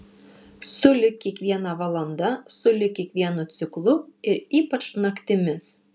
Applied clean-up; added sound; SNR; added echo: none; none; none; none.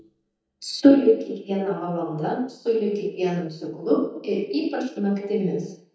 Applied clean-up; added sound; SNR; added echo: neural mask model DeepFilterNet 3.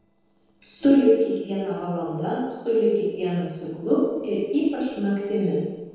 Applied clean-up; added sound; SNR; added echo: neural separator model SepFormer DNS4.